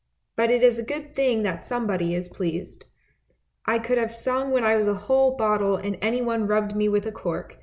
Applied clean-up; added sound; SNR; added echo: none; none; none; none.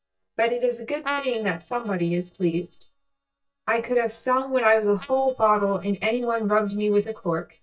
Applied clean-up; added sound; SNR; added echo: neural mask model DeepFilterNet 3.